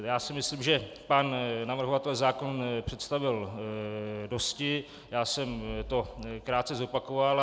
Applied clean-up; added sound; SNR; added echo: none; none; none; none.